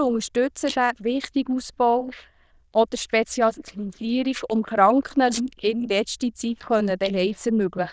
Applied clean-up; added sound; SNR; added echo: neural diffusion model UNIVERSE++.